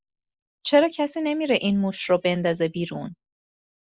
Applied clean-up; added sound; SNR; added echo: neural mask model Resemble Enhance denoiser.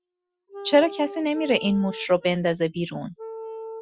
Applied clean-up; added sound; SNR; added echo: classical method Wiener filter.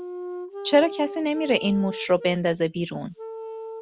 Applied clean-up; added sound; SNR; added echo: none; Wind instrument, woodwind instrument; 11 dB; none.